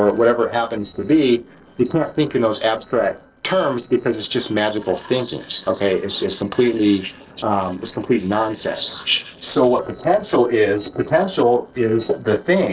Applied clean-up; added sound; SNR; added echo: neural separator model SepFormer DNS4.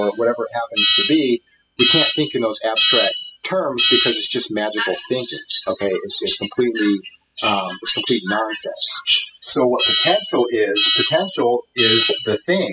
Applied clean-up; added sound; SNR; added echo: classical method spectral subtraction.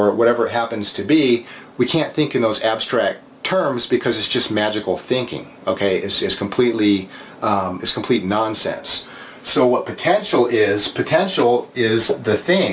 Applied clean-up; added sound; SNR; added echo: none; none; none; none.